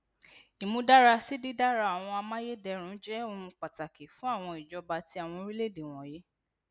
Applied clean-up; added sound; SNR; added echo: none; none; none; none.